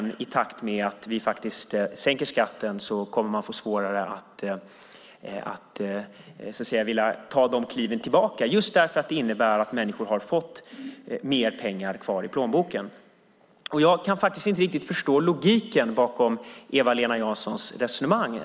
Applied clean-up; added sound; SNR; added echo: none; none; none; none.